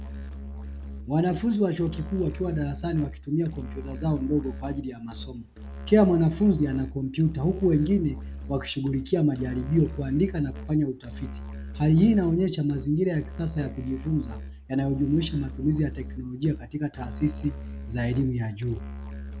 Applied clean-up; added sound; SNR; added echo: none; Musical instrument; 11 dB; none.